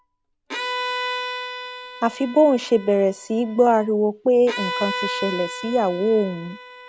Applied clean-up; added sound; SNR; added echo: none; Bowed string instrument; 9 dB; none.